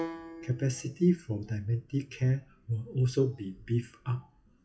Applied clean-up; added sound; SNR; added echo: classical method WPE with log-MMSE.